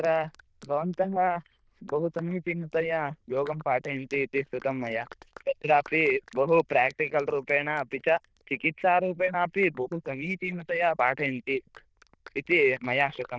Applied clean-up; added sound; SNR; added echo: neural diffusion model UNIVERSE++.